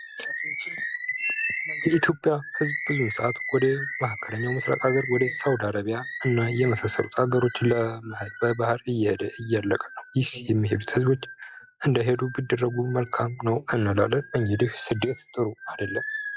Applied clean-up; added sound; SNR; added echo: classical method log-MMSE.